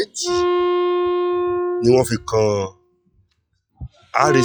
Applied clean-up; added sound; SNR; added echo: classical method log-MMSE.